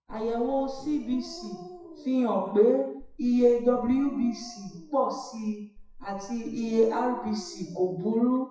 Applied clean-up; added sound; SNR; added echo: classical method WPE with log-MMSE.